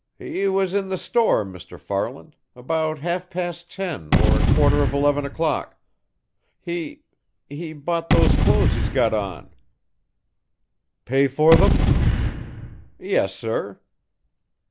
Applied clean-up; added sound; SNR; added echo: none; Gunshot, gunfire / Boom; -2 dB; none.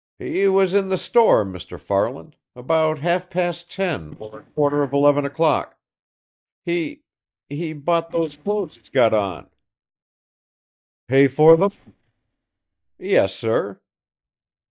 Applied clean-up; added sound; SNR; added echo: neural mask model DeepFilterNet 3.